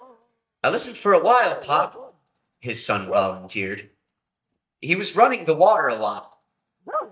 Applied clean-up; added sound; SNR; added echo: neural mask model DeepFilterNet 3.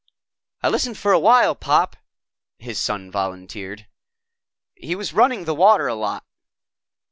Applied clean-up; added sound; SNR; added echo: none; none; none; none.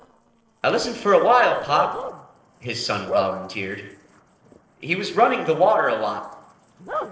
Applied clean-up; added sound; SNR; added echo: neural separator model SepFormer DNS4.